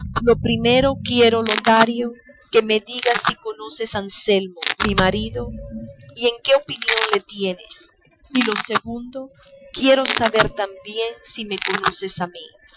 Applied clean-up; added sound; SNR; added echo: classical method Wiener filter.